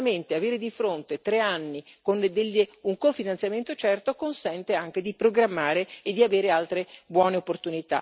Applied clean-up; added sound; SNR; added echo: none; none; none; none.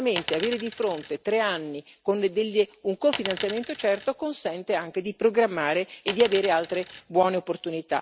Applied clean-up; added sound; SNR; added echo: none; Coin (dropping); 10 dB; none.